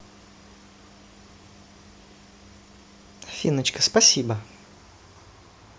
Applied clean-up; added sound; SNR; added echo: none; none; none; none.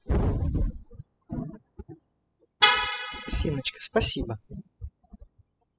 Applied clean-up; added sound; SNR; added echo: classical method spectral subtraction.